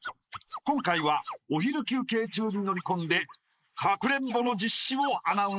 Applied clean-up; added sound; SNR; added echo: neural mask model Resemble Enhance denoiser.